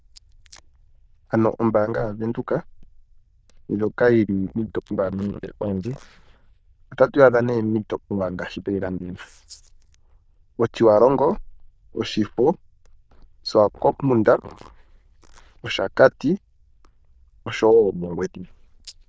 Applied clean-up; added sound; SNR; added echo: neural diffusion model UNIVERSE++.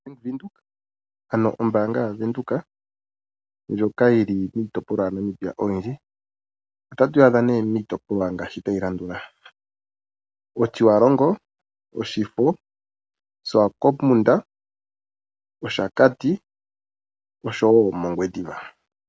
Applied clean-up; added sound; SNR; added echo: none; none; none; none.